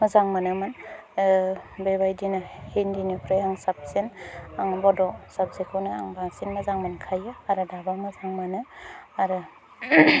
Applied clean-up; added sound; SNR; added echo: none; none; none; none.